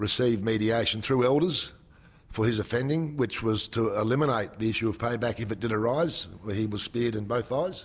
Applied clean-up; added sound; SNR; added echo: none; none; none; none.